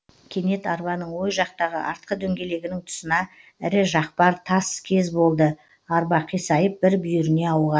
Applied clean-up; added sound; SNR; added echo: none; none; none; none.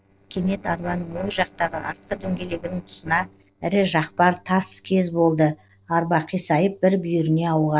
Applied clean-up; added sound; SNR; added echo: neural separator model SepFormer DNS4.